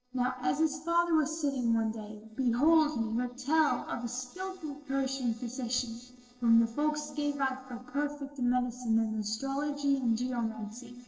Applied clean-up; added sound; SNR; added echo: neural separator model SepFormer DNS4.